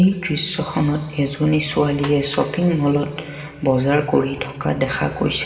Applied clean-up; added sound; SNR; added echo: none; Snare drum; 20 dB; reverberation time 2.1 s.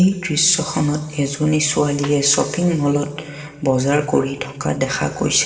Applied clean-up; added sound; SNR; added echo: neural separator model SepFormer DNS4.